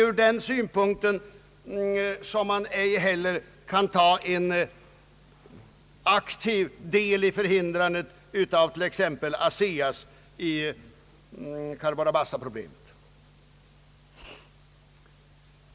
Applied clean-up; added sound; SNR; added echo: none; none; none; none.